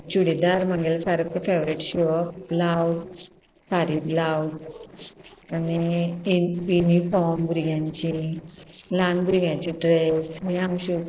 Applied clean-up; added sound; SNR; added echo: neural separator model SepFormer DNS4.